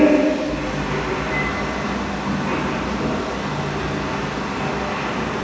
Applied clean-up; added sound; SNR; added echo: none; none; none; reverberation time 2.1 s.